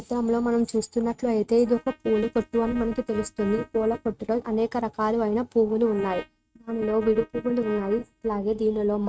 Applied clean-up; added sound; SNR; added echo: neural mask model RNNoise.